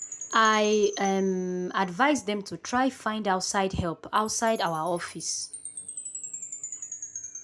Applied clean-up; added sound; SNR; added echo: none; Chime; 15 dB; none.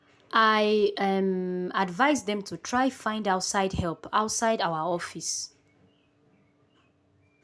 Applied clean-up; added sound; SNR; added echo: none; none; none; none.